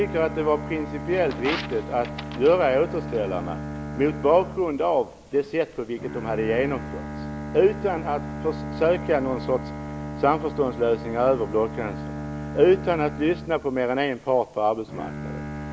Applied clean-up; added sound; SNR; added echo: none; Bowed string instrument; 9 dB; none.